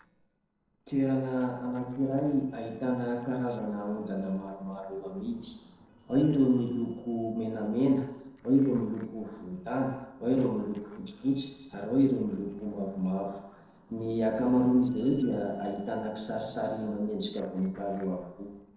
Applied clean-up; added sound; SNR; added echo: neural separator model SepFormer DNS4.